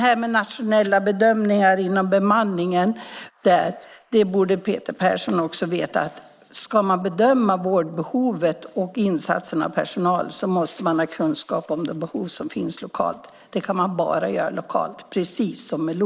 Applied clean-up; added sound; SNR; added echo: neural mask model Resemble Enhance denoiser.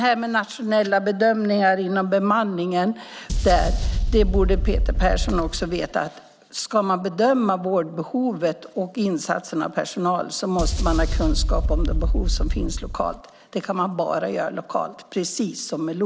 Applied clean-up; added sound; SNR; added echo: none; Boom; -2 dB; none.